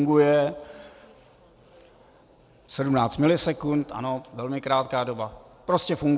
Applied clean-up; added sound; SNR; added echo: none; none; none; none.